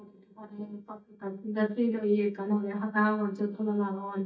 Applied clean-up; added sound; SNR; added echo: neural mask model DeepFilterNet 3.